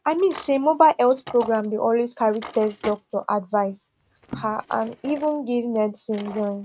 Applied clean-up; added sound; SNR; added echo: neural mask model RNNoise.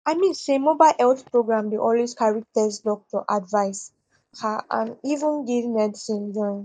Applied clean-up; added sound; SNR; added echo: neural mask model DeepFilterNet 3.